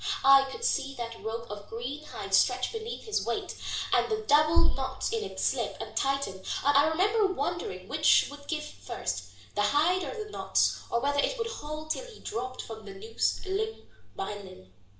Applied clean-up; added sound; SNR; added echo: none; none; none; reverberation time 0.5 s.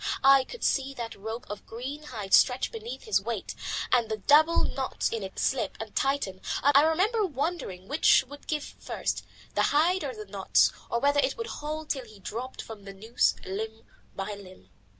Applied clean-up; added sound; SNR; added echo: none; none; none; none.